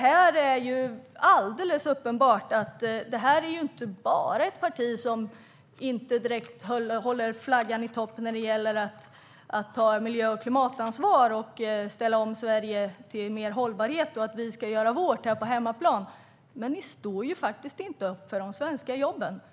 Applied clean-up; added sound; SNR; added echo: none; none; none; none.